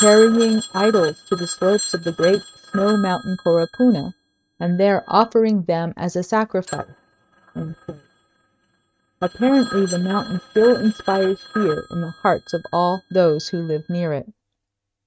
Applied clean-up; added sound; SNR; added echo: neural mask model RNNoise.